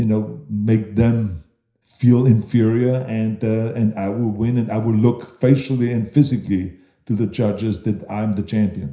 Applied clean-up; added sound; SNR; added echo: none; none; none; reverberation time 0.5 s.